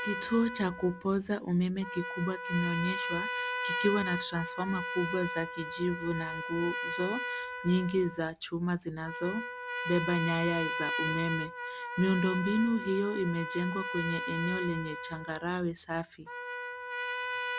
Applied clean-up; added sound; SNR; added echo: none; Trumpet; 5 dB; none.